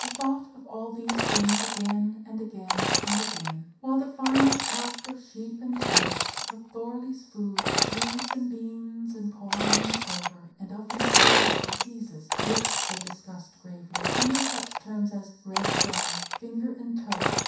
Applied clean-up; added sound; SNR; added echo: none; Sawing / Engine; -3 dB; reverberation time 0.7 s.